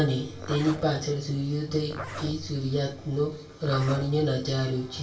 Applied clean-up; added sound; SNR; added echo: none; Zipper (clothing); 15 dB; reverberation time 0.2 s.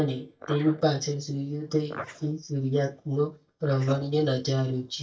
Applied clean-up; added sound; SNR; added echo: neural mask model DeepFilterNet 3.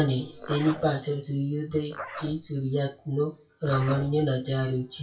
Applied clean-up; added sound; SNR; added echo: classical method WPE with log-MMSE.